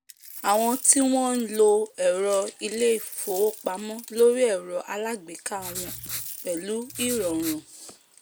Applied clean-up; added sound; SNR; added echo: none; Writing + Coin (dropping); 14 dB; none.